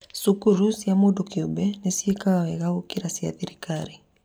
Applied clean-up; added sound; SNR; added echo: none; none; none; none.